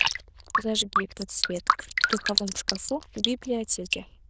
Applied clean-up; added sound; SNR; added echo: neural diffusion model UNIVERSE++.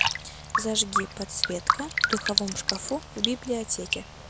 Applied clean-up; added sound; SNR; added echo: none; Raindrop; -3 dB; none.